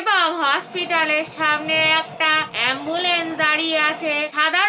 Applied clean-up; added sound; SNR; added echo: none; Train; 17 dB; none.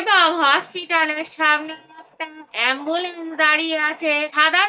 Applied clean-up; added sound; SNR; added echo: neural mask model DeepFilterNet 3.